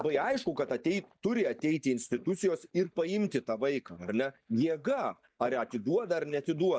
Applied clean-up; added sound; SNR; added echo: neural mask model DeepFilterNet 3.